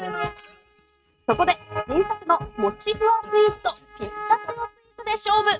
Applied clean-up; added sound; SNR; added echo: neural mask model RNNoise.